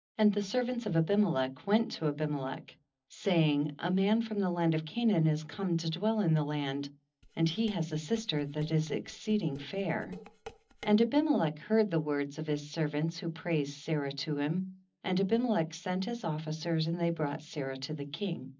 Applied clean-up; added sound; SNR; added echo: neural separator model SepFormer DNS4.